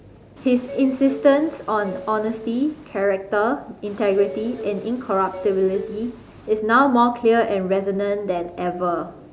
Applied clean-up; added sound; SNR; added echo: none; Subway, metro, underground; 15 dB; none.